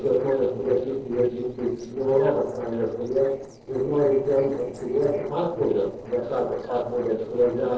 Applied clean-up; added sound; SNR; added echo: neural separator model SepFormer DNS4.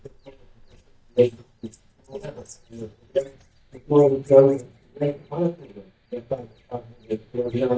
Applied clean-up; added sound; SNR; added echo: neural mask model DeepFilterNet 3.